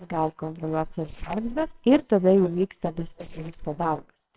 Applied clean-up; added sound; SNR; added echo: neural separator model SepFormer WHAMR!.